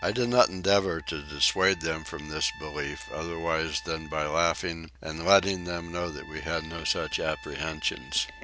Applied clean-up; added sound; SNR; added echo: none; Trumpet; 18 dB; none.